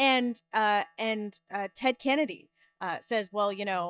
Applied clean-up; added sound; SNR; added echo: neural mask model DeepFilterNet 3.